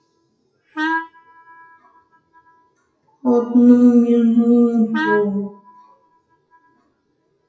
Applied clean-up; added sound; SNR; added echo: classical method WPE with log-MMSE.